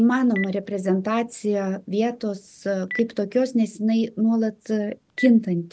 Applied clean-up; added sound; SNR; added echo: none; Telephone; 18 dB; none.